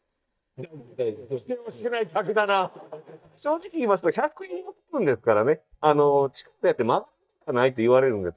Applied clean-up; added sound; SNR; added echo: neural mask model DeepFilterNet 3.